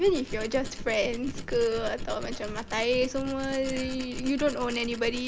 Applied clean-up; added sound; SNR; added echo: none; Tools; 8 dB; none.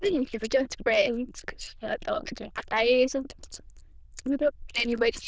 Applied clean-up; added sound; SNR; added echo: neural diffusion model UNIVERSE++.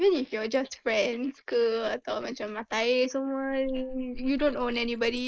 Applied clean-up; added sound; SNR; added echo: neural mask model Resemble Enhance denoiser.